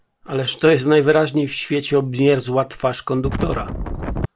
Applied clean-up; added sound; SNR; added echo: none; Wind; 5 dB; none.